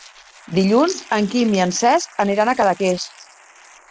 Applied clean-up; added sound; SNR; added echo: neural mask model Resemble Enhance denoiser.